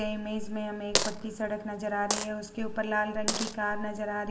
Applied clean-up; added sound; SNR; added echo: none; Coin (dropping); 3 dB; reverberation time 1.9 s.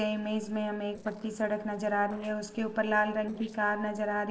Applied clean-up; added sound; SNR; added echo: neural separator model SepFormer DNS4.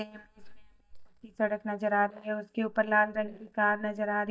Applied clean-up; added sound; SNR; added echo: neural mask model DeepFilterNet 3.